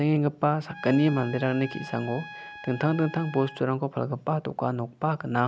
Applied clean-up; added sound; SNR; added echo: none; Trumpet; 16 dB; none.